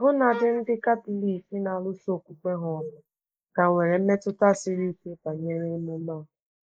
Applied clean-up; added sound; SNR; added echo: neural mask model Resemble Enhance denoiser.